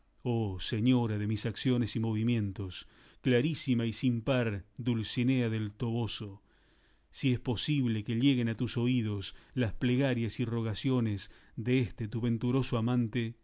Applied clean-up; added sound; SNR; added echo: none; none; none; none.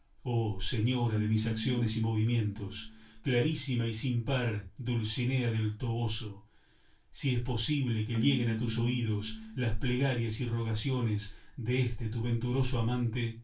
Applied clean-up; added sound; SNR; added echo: none; Keyboard (musical); 14 dB; reverberation time 0.2 s.